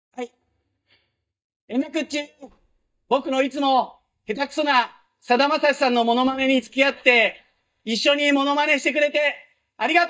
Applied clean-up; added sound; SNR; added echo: neural mask model DeepFilterNet 3.